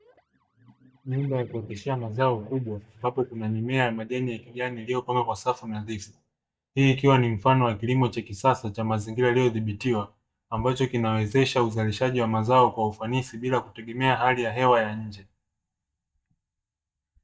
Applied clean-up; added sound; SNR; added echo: neural mask model DeepFilterNet 3.